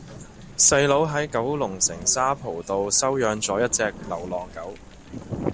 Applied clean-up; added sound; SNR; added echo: none; Thunder / Rain; 17 dB; none.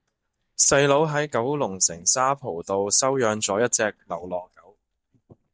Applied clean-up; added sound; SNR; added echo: neural mask model DeepFilterNet 3.